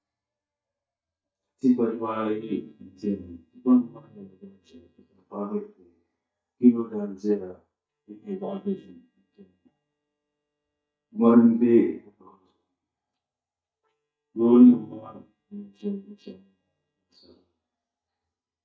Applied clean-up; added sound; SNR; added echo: neural mask model DeepFilterNet 3.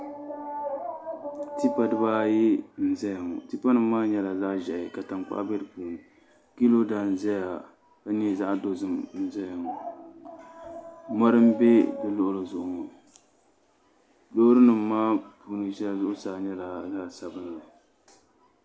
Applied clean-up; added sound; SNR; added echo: none; none; none; none.